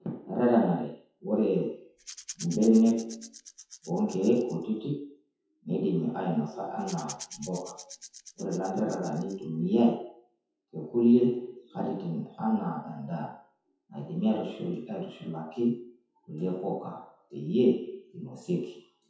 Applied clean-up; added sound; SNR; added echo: classical method WPE with log-MMSE.